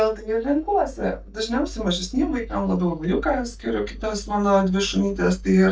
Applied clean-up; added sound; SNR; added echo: neural mask model DeepFilterNet 3.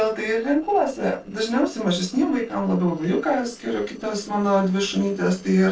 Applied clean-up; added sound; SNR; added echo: neural separator model SepFormer DNS4.